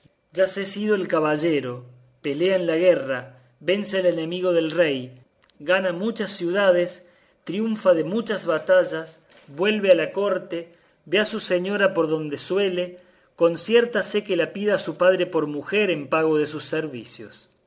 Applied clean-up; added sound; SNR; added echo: none; none; none; none.